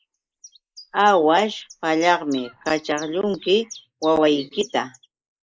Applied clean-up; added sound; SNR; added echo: neural mask model Resemble Enhance denoiser.